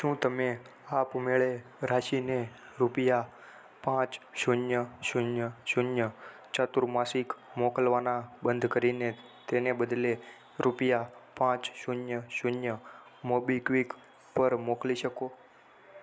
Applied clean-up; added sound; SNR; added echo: none; none; none; none.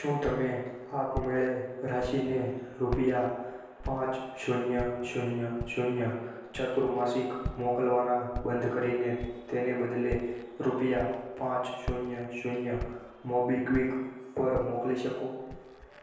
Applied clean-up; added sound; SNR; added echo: none; Walk, footsteps; 13 dB; reverberation time 1.2 s.